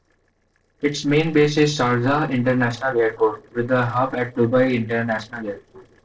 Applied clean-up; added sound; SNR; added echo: neural separator model SepFormer DNS4.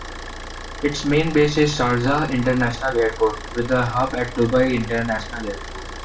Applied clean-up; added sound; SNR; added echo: none; Idling / Car; 12 dB; reverberation time 0.3 s.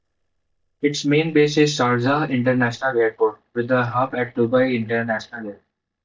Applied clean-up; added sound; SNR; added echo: neural mask model DeepFilterNet 3.